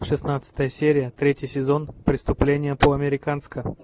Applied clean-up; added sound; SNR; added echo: none; none; none; none.